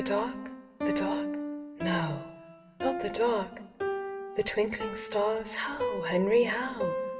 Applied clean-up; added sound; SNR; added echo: none; Piano; 4 dB; reverberation time 1.7 s.